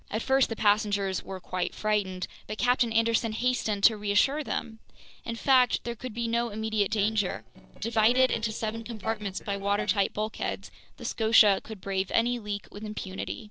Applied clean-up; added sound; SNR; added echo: neural separator model SepFormer DNS4.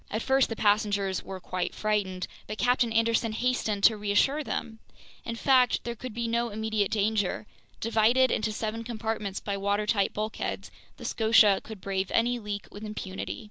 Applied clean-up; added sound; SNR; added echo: none; none; none; none.